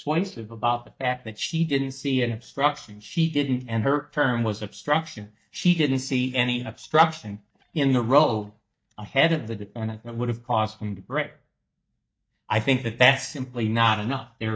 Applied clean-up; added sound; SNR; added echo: neural mask model DeepFilterNet 3.